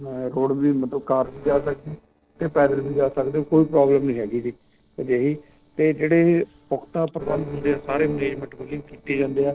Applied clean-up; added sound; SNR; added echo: neural separator model SepFormer DNS4.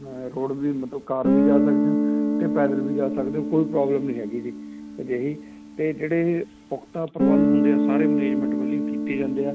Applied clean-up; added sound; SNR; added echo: none; Guitar; -3 dB; none.